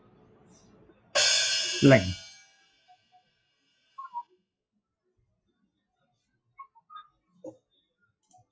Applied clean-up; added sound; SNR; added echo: classical method log-MMSE.